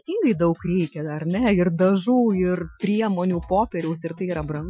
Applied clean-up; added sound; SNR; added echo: classical method Wiener filter.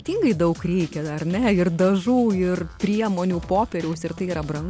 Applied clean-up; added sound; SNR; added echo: none; Drum kit; 17 dB; none.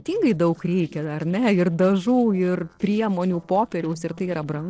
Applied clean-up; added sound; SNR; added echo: neural separator model SepFormer DNS4.